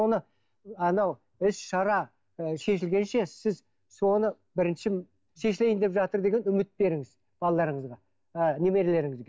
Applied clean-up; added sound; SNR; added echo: none; none; none; none.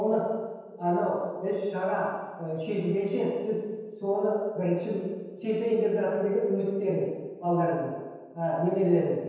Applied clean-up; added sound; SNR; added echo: none; none; none; reverberation time 1.2 s.